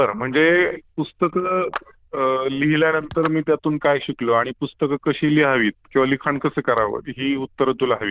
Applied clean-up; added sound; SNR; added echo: neural diffusion model UNIVERSE++.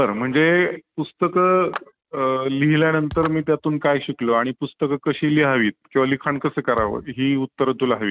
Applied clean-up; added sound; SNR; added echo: neural mask model RNNoise.